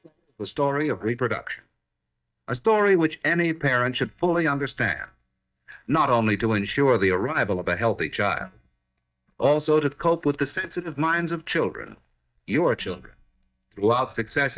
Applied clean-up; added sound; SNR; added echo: neural mask model DeepFilterNet 3.